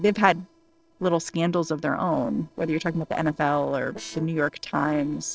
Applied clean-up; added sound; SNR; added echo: neural separator model SepFormer DNS4.